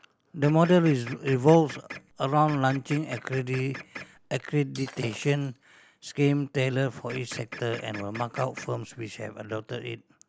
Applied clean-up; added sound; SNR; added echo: none; Shatter + Printer; 16 dB; none.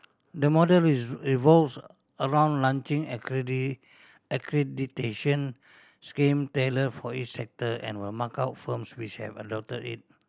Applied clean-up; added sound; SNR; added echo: none; none; none; none.